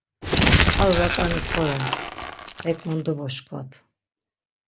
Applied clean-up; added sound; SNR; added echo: none; Crumpling, crinkling; -5 dB; none.